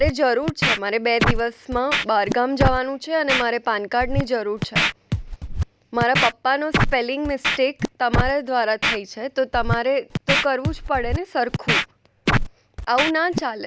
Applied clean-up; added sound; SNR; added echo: none; Scratching (performance technique); 2 dB; none.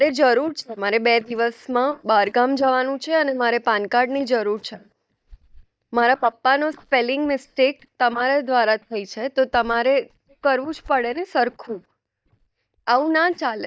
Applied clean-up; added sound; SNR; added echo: neural mask model DeepFilterNet 3.